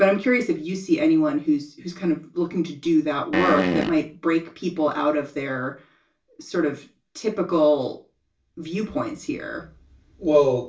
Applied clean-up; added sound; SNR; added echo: none; Fart; 1 dB; reverberation time 0.3 s.